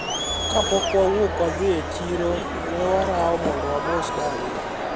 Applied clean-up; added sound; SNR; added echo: none; Crowd; 2 dB; none.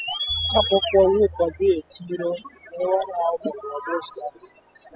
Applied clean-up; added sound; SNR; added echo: classical method spectral subtraction.